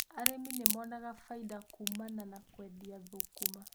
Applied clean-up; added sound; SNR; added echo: none; Crack; -4 dB; none.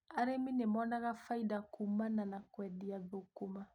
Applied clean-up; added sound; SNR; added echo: none; none; none; none.